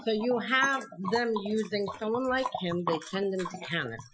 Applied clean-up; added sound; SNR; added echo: classical method Wiener filter.